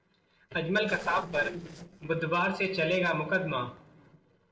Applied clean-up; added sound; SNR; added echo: neural separator model SepFormer DNS4.